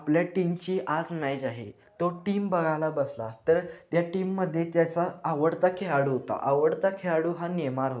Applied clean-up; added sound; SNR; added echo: none; none; none; none.